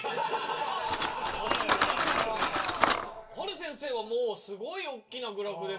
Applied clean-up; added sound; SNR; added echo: none; Cutlery, silverware; 0 dB; reverberation time 0.2 s.